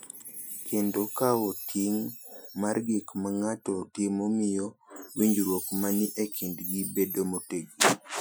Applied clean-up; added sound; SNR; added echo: classical method Wiener filter.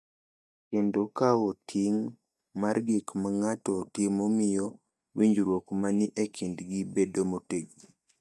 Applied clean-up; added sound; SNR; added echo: neural mask model DeepFilterNet 3.